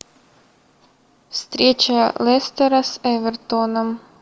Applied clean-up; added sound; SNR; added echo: none; none; none; none.